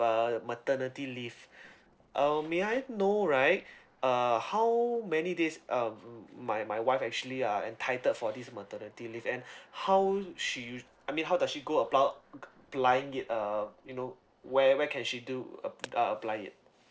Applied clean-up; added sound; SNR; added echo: neural separator model SepFormer DNS4.